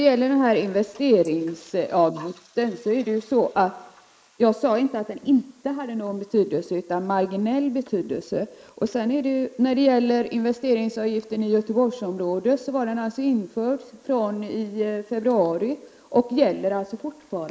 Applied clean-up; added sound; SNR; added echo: neural mask model Resemble Enhance denoiser.